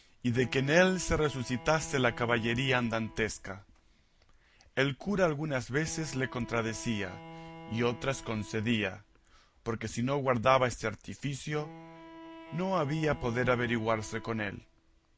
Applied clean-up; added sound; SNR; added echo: none; Bowed string instrument; 17 dB; none.